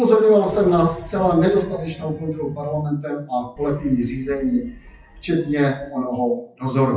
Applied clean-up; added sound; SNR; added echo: classical method WPE with log-MMSE.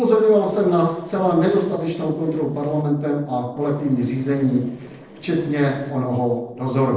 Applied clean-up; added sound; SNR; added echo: neural separator model SepFormer DNS4.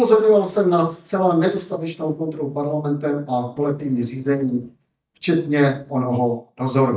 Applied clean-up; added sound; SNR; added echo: neural mask model DeepFilterNet 3.